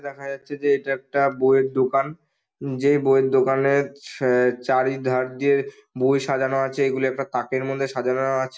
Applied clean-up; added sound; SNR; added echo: none; none; none; none.